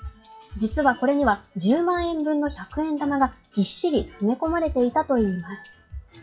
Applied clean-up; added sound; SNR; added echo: classical method WPE with log-MMSE.